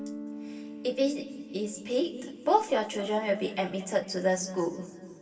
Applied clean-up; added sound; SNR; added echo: none; Guitar; 15 dB; reverberation time 2.4 s.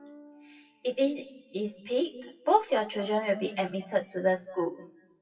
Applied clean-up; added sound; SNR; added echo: classical method WPE with log-MMSE.